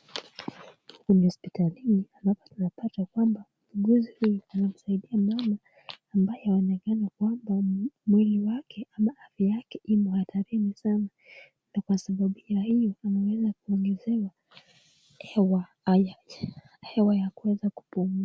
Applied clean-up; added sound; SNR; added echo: none; none; none; none.